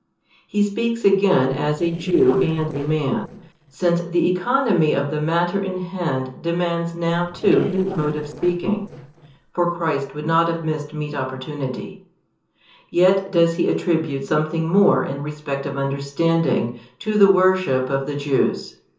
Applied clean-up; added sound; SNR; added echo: neural separator model SepFormer DNS4.